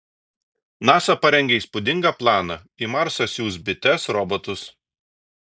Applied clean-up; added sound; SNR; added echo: none; none; none; none.